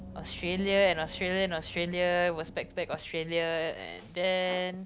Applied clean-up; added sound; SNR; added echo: none; Gong; 18 dB; none.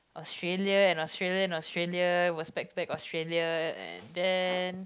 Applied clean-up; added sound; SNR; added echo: none; none; none; none.